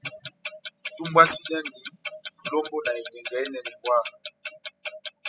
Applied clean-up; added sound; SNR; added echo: classical method spectral subtraction.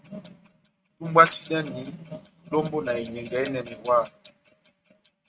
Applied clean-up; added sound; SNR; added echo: neural mask model RNNoise.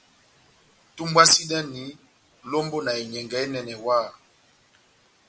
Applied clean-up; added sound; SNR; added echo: none; none; none; none.